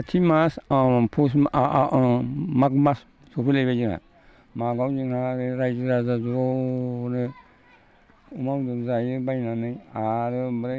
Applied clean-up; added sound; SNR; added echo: none; none; none; none.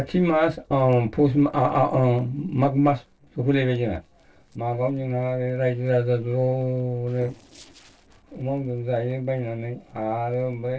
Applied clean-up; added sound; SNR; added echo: neural separator model SepFormer DNS4.